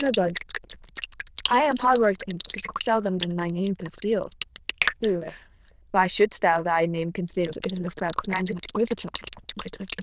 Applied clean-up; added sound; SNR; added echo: neural diffusion model UNIVERSE++.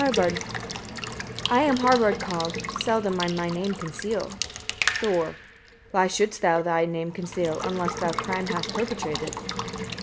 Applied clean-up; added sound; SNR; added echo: none; Water tap, faucet / Water / Liquid; 6 dB; none.